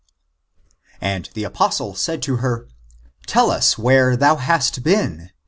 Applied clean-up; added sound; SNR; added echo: none; none; none; none.